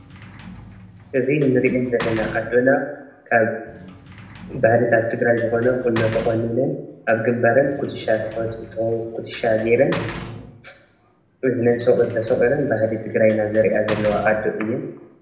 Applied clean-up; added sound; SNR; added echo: none; Sliding door / Slam; 16 dB; reverberation time 0.8 s.